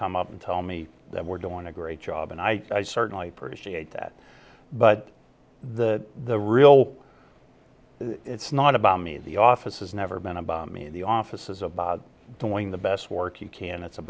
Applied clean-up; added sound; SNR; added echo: none; none; none; none.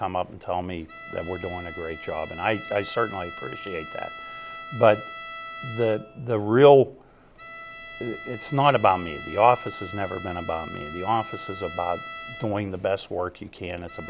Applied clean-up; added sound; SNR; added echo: none; Bowed string instrument; 14 dB; none.